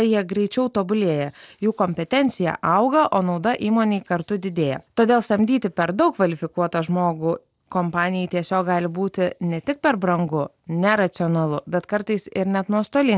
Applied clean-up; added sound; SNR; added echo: none; none; none; none.